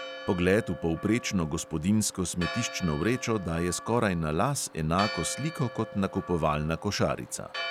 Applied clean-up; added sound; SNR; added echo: none; Church bell; 12 dB; none.